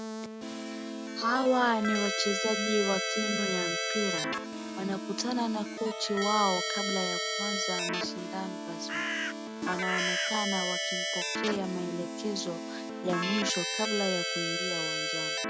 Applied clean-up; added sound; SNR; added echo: none; Keyboard (musical) + Bird; 0 dB; none.